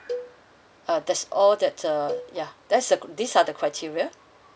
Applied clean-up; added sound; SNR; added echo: none; Cowbell; 14 dB; none.